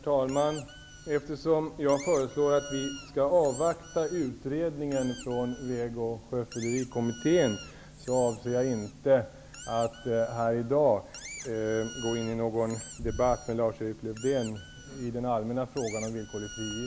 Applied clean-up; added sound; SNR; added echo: none; Squeak; 17 dB; none.